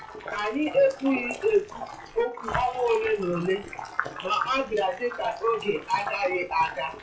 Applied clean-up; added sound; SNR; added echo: classical method WPE with log-MMSE.